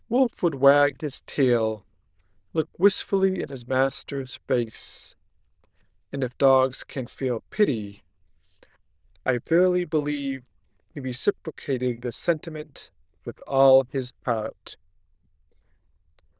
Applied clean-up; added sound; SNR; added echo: neural diffusion model UNIVERSE++.